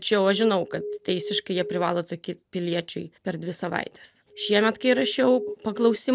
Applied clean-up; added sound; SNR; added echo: none; Alarm; 10 dB; none.